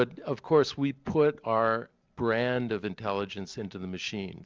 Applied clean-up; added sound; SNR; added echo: none; none; none; none.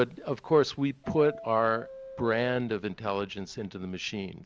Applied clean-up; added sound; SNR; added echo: none; Subway, metro, underground; 19 dB; none.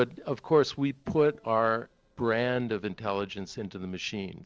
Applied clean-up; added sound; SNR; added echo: neural separator model SepFormer DNS4.